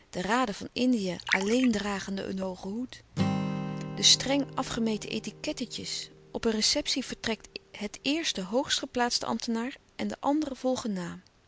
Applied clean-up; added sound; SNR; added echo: none; Liquid + Acoustic guitar; 10 dB; none.